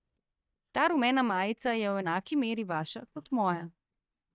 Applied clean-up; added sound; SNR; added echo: neural mask model DeepFilterNet 3.